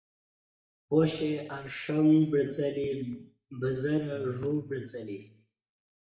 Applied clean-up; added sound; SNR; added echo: neural mask model DeepFilterNet 3.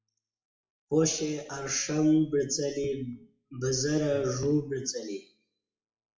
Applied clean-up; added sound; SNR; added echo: classical method WPE with log-MMSE.